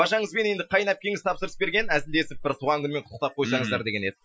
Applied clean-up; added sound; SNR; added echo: classical method Wiener filter.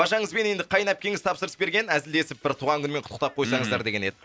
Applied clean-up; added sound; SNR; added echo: none; none; none; none.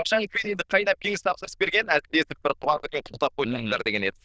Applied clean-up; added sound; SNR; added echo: neural diffusion model UNIVERSE++.